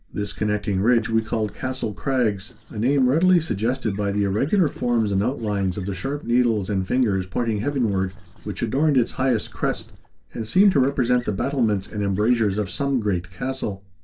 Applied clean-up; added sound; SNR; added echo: neural separator model SepFormer DNS4.